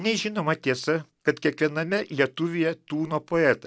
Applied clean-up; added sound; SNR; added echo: none; none; none; none.